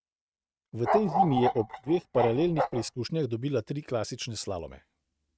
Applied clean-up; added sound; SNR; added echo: neural mask model RNNoise.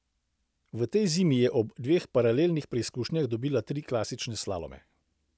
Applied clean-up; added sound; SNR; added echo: none; none; none; none.